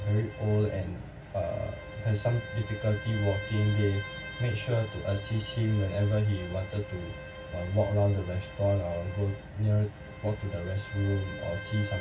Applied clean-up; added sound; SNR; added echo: none; Bowed string instrument; 14 dB; reverberation time 0.1 s.